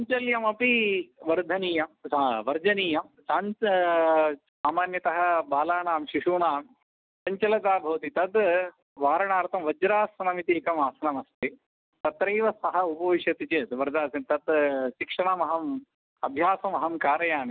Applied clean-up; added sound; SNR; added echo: none; none; none; none.